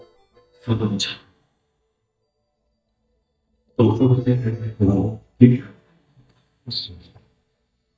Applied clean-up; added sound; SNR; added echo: neural mask model DeepFilterNet 3.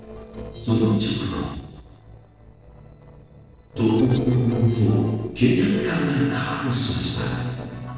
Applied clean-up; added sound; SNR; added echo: neural separator model SepFormer DNS4.